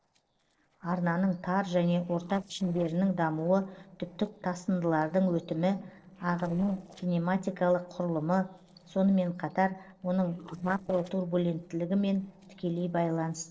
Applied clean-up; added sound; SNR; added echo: neural separator model SepFormer DNS4.